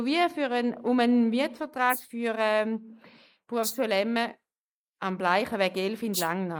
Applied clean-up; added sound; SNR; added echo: neural mask model Resemble Enhance denoiser.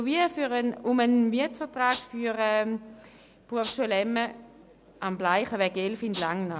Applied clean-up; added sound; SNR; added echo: none; Rattle (instrument); 5 dB; none.